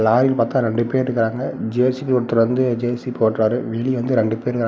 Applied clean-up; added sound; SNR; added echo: none; none; none; none.